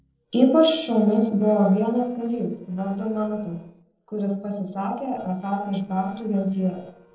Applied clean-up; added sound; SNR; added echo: neural separator model SepFormer DNS4.